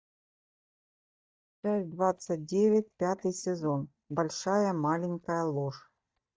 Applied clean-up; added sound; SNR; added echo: neural mask model DeepFilterNet 3.